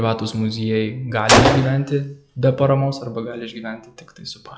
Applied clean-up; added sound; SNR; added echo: classical method log-MMSE.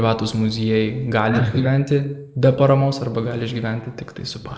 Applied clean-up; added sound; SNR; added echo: neural mask model Resemble Enhance denoiser.